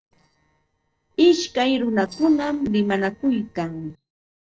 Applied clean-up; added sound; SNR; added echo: neural separator model SepFormer DNS4.